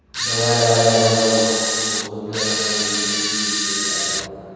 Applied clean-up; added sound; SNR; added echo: none; Camera; 0 dB; reverberation time 2.2 s.